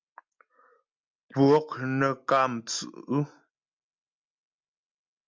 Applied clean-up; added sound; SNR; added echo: none; none; none; none.